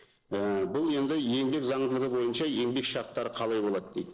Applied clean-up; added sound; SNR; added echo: neural separator model SepFormer DNS4.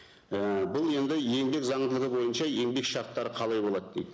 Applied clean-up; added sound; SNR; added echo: none; none; none; none.